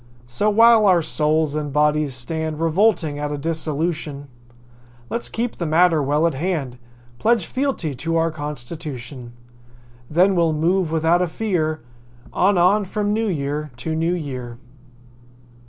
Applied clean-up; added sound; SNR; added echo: none; none; none; none.